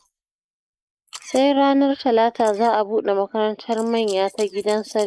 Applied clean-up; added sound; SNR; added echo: neural mask model Resemble Enhance denoiser.